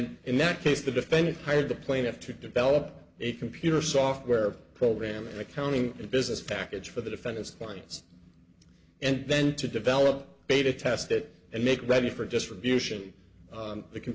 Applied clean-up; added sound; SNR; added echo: none; none; none; none.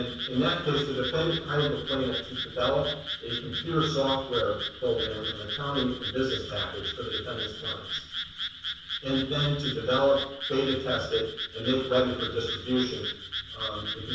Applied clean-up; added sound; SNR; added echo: none; Frog; 7 dB; reverberation time 0.7 s.